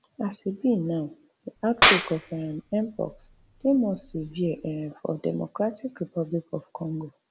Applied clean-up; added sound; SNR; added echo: none; Clapping; -1 dB; none.